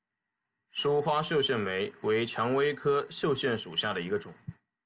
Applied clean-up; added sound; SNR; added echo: none; none; none; none.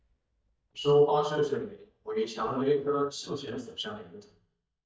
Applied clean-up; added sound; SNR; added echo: neural mask model DeepFilterNet 3.